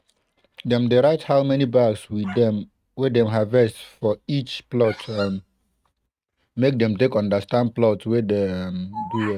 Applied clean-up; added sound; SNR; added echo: neural mask model RNNoise.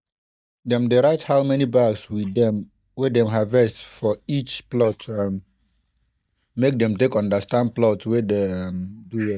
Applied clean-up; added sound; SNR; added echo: neural mask model DeepFilterNet 3.